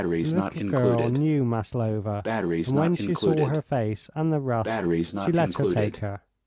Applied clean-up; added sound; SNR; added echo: none; Breathing; 3 dB; none.